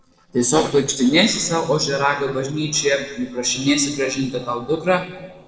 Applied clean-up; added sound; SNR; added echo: neural separator model SepFormer DNS4.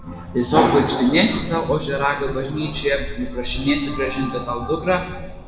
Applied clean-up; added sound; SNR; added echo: none; Wind; 14 dB; reverberation time 1.0 s.